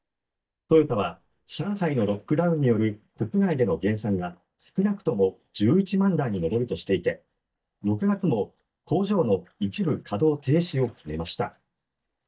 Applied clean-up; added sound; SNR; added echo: neural mask model DeepFilterNet 3.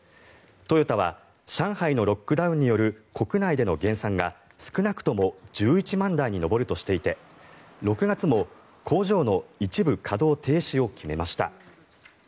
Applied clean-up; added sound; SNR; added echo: none; none; none; none.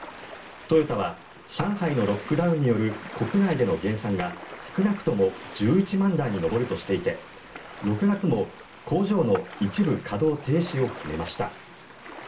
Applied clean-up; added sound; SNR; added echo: none; Ocean; 16 dB; reverberation time 0.2 s.